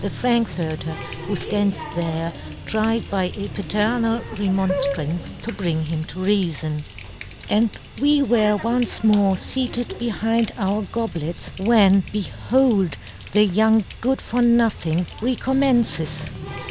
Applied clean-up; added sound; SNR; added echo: none; Water tap, faucet; 11 dB; none.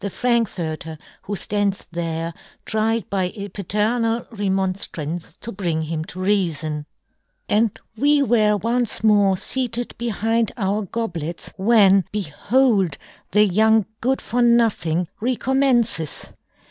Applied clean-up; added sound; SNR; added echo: none; none; none; none.